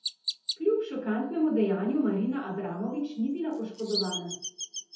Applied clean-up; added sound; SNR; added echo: none; Chirp, tweet; 10 dB; reverberation time 0.6 s.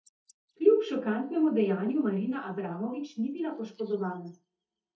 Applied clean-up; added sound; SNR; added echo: neural mask model DeepFilterNet 3.